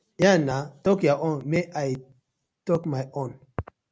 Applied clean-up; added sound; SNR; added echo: none; none; none; none.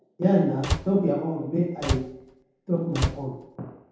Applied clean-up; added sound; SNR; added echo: none; Slam; 6 dB; reverberation time 0.8 s.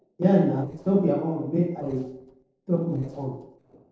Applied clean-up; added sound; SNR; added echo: neural separator model SepFormer DNS4.